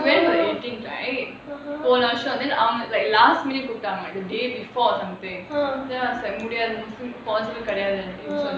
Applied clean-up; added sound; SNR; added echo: none; none; none; none.